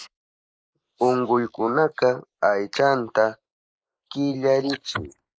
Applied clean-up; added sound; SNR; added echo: neural mask model Resemble Enhance denoiser.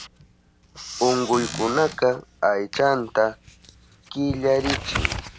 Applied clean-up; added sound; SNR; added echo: none; Writing + Squeak / Cupboard open or close; 9 dB; none.